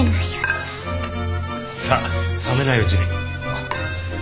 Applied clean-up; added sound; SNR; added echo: none; none; none; none.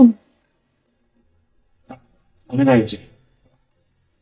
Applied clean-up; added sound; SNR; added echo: neural mask model DeepFilterNet 3.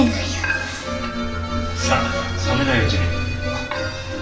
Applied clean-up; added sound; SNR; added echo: none; Livestock, farm animals, working animals; 5 dB; reverberation time 2.2 s.